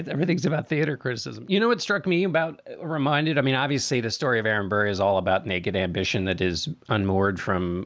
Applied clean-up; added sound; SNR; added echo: none; none; none; none.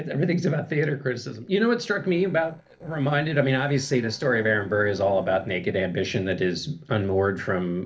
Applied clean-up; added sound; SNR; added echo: neural separator model SepFormer DNS4.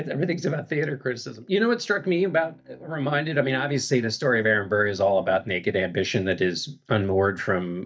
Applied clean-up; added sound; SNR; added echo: neural mask model DeepFilterNet 3.